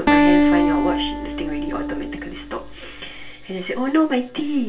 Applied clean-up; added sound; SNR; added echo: none; Acoustic guitar; -4 dB; reverberation time 0.2 s.